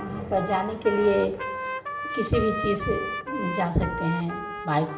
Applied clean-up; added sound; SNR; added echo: none; Trumpet; 6 dB; reverberation time 1.2 s.